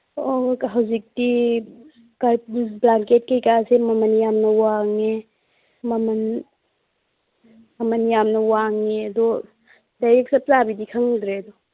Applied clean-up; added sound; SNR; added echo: none; none; none; none.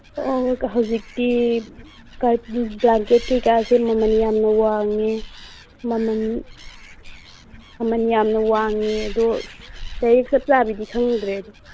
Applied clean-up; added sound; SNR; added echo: none; Animal; 16 dB; none.